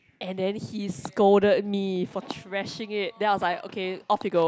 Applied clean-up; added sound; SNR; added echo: none; none; none; none.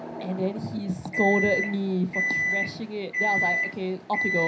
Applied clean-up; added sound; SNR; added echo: none; Microwave oven; 1 dB; reverberation time 0.4 s.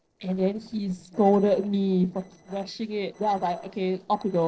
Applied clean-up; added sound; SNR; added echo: neural separator model SepFormer DNS4.